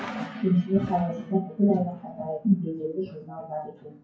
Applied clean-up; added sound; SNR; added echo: classical method WPE with log-MMSE.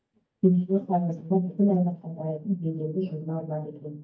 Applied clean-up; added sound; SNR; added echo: neural mask model DeepFilterNet 3.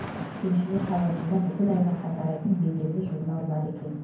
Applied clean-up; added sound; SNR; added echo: none; Thunder / Rain; 12 dB; reverberation time 0.9 s.